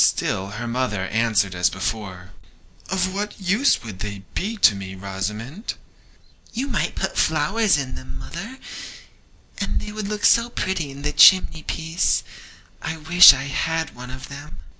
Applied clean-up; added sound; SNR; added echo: none; none; none; none.